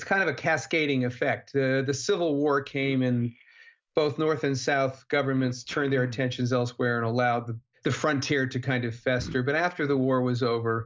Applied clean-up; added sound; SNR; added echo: neural mask model Resemble Enhance denoiser.